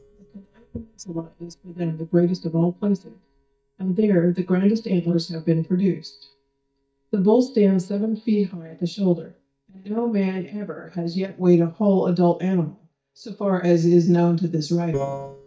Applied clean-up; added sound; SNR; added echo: neural mask model DeepFilterNet 3.